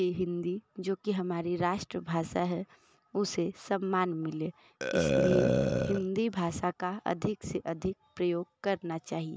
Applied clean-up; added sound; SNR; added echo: none; Burping, eructation; -1 dB; none.